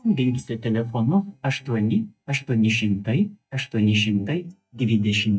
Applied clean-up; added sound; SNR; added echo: neural mask model DeepFilterNet 3.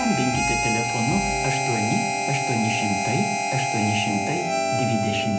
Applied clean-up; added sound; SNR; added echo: none; Harmonica; -1 dB; reverberation time 0.5 s.